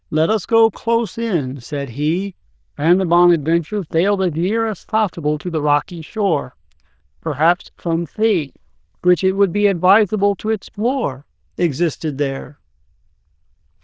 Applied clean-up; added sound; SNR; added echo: neural diffusion model UNIVERSE++.